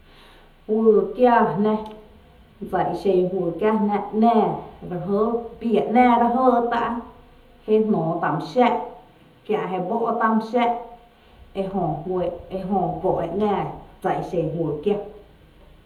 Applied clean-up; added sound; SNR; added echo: none; none; none; reverberation time 0.8 s.